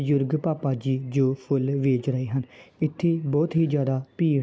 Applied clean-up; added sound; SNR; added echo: none; none; none; none.